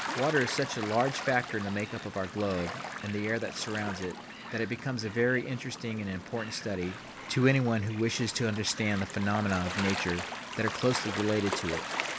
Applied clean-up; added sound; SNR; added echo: none; Gull, seagull / Waves, surf; 8 dB; none.